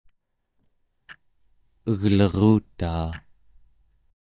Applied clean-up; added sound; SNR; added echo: neural mask model DeepFilterNet 3.